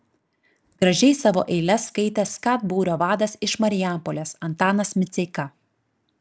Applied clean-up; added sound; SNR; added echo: none; none; none; none.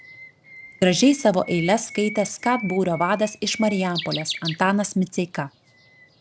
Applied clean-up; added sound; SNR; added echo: none; Bird; 14 dB; none.